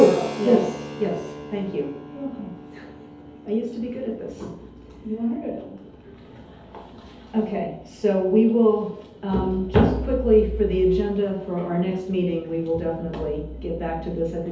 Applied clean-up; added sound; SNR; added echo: none; Keyboard (musical); 18 dB; reverberation time 2.2 s.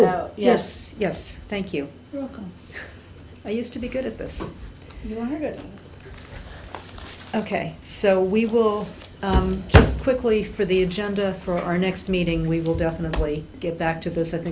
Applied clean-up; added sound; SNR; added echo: none; none; none; none.